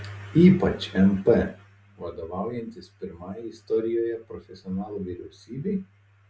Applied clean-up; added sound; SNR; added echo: none; none; none; none.